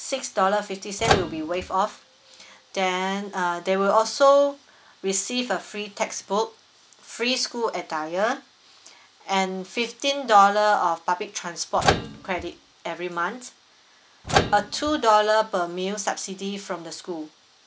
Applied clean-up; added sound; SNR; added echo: none; Microwave oven; 2 dB; none.